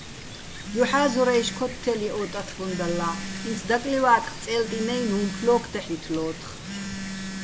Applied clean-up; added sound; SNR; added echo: none; Telephone + Wind; 9 dB; none.